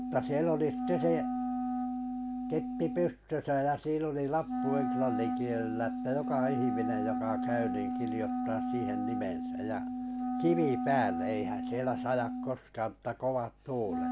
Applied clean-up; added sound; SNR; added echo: none; Wind instrument, woodwind instrument; 1 dB; none.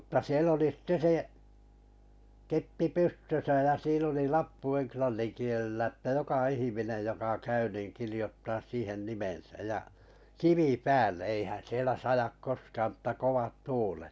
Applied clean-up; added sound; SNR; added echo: none; none; none; none.